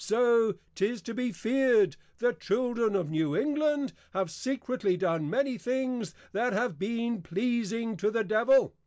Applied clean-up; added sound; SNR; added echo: none; none; none; none.